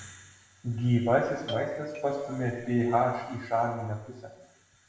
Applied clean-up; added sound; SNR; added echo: none; Doorbell; 12 dB; reverberation time 1.0 s.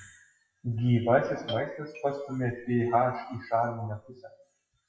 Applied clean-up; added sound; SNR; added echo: classical method WPE with log-MMSE.